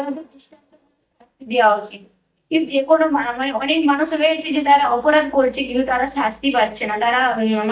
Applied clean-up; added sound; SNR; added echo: neural mask model DeepFilterNet 3.